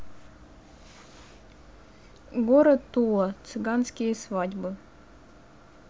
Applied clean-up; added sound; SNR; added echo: none; none; none; none.